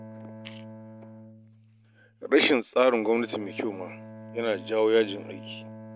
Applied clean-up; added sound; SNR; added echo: none; Bowed string instrument; 16 dB; none.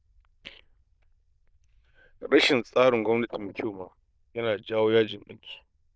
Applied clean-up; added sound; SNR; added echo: neural diffusion model UNIVERSE++.